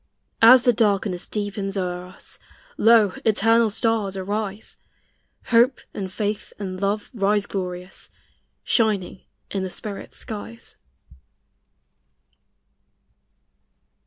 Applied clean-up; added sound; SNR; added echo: none; none; none; none.